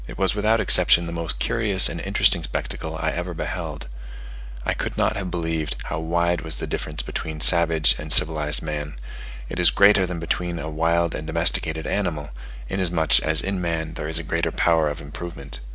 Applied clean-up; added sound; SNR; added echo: none; none; none; none.